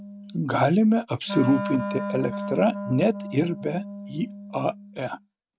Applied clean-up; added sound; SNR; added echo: neural mask model RNNoise.